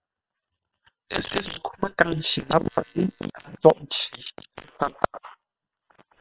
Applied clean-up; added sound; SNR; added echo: neural separator model SepFormer WHAM!.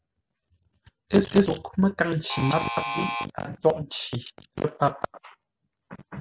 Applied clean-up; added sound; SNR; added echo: none; Alarm; 3 dB; none.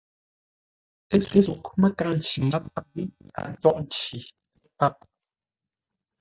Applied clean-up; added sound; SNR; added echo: neural mask model DeepFilterNet 3.